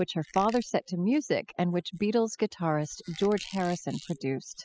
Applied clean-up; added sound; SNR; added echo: classical method spectral subtraction.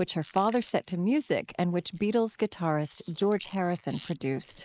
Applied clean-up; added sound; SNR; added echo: neural mask model Resemble Enhance denoiser.